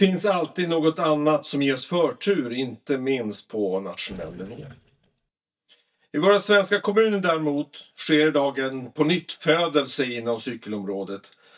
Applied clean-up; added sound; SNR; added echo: neural mask model DeepFilterNet 3.